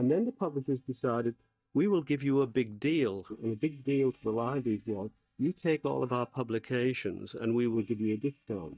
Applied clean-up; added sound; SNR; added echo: neural mask model DeepFilterNet 3.